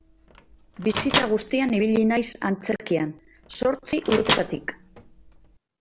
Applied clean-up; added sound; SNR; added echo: none; Microwave oven; 6 dB; none.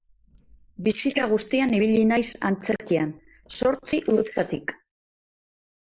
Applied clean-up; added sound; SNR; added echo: neural mask model Resemble Enhance denoiser.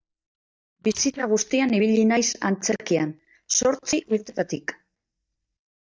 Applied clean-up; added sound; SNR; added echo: neural mask model DeepFilterNet 3.